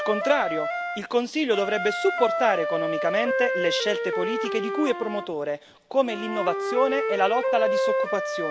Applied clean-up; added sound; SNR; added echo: none; Wind instrument, woodwind instrument; 2 dB; none.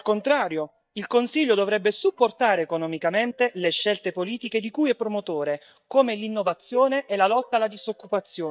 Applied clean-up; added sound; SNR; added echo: neural mask model DeepFilterNet 3.